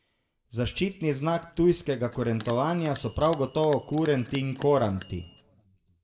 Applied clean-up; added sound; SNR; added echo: none; Bell; 19 dB; reverberation time 0.6 s.